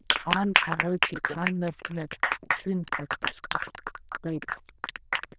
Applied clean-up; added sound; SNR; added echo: neural diffusion model UNIVERSE++.